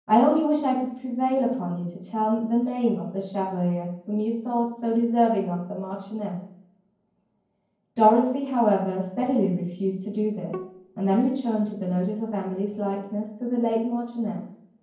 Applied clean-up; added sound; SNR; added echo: none; Bowed string instrument; 19 dB; reverberation time 0.9 s.